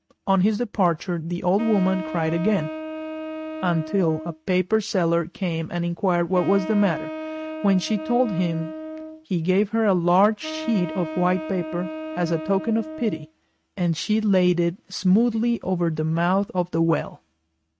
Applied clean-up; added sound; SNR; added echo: neural mask model RNNoise.